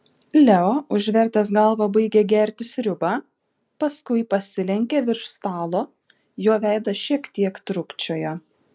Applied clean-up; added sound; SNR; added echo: none; none; none; none.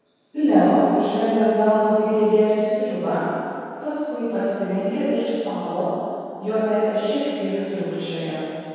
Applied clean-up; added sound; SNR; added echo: none; none; none; reverberation time 2.2 s.